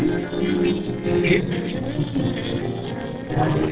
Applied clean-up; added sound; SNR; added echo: neural separator model SepFormer DNS4.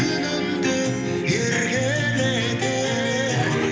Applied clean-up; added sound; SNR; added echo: none; Cough; 17 dB; reverberation time 0.8 s.